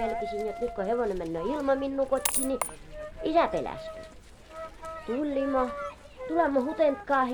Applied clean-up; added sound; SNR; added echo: none; Coin (dropping); 8 dB; none.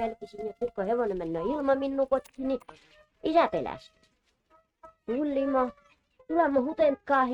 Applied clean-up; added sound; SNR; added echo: neural mask model RNNoise.